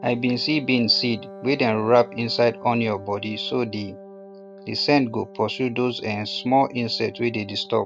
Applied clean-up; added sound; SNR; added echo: none; Wind instrument, woodwind instrument; 18 dB; none.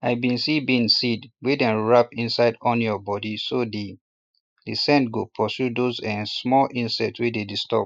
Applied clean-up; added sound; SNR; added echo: neural mask model Resemble Enhance denoiser.